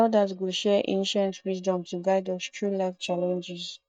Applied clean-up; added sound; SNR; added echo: neural mask model DeepFilterNet 3.